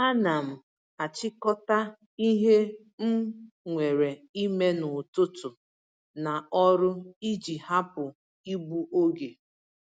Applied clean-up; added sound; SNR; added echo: none; none; none; none.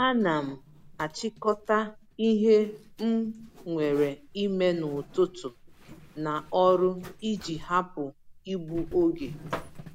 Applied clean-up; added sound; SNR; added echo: none; Zipper (clothing); 17 dB; none.